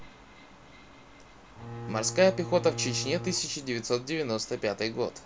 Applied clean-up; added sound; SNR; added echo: none; Bowed string instrument; 9 dB; none.